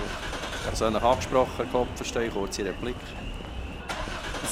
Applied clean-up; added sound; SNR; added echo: none; Engine starting / Car; 4 dB; none.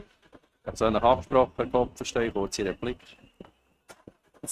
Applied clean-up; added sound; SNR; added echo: neural mask model RNNoise.